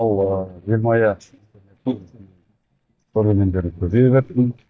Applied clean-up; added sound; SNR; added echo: neural mask model DeepFilterNet 3.